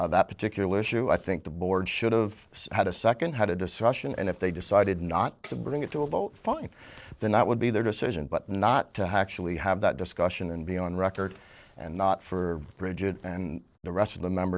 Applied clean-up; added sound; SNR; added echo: neural separator model SepFormer DNS4.